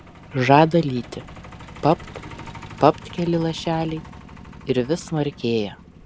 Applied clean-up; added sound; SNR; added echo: none; Truck; 17 dB; none.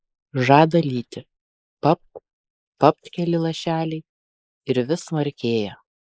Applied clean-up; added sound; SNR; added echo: neural mask model Resemble Enhance denoiser.